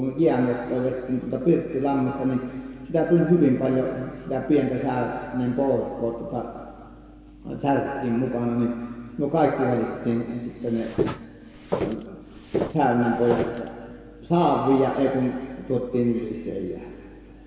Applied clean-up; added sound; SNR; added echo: none; Walk, footsteps; 6 dB; reverberation time 2.2 s.